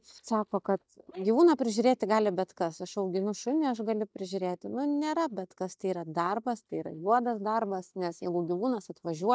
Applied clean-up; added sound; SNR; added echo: neural mask model DeepFilterNet 3.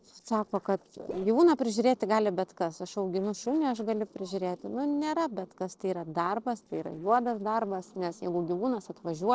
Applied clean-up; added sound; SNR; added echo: neural separator model SepFormer DNS4.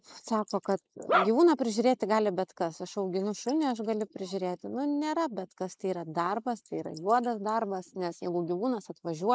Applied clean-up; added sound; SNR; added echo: neural mask model Resemble Enhance denoiser.